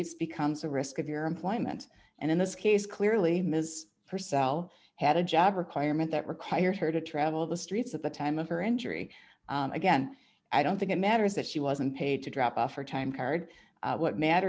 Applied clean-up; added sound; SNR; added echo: none; none; none; none.